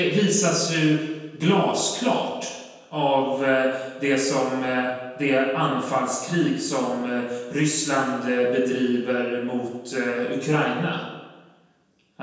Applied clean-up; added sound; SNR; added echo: none; none; none; reverberation time 1.2 s.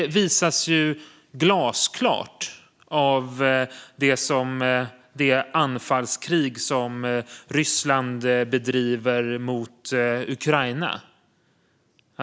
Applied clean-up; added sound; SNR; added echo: none; none; none; none.